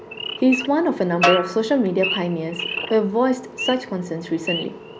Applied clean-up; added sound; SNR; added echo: none; Snare drum + Idling / Wild animals; 6 dB; none.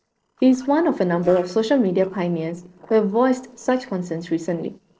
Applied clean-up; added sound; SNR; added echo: neural separator model SepFormer DNS4.